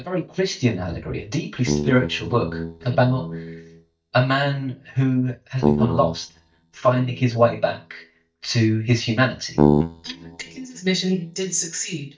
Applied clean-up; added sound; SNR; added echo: neural mask model DeepFilterNet 3.